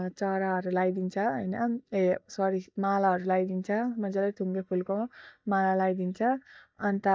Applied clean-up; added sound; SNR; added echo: neural mask model DeepFilterNet 3.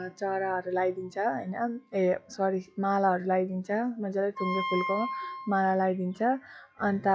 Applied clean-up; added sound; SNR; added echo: classical method log-MMSE.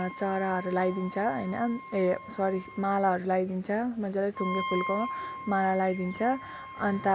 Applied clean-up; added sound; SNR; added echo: none; Wind instrument, woodwind instrument; 11 dB; none.